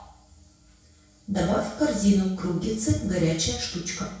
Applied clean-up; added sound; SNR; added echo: none; none; none; reverberation time 0.6 s.